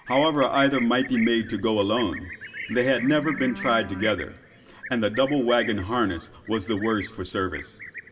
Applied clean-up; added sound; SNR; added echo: none; Livestock, farm animals, working animals; 13 dB; reverberation time 1.5 s.